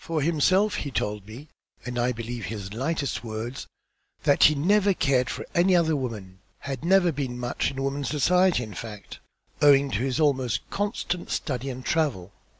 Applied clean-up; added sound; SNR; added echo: none; none; none; none.